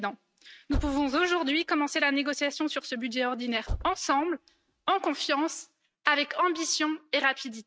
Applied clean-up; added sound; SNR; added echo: neural mask model RNNoise.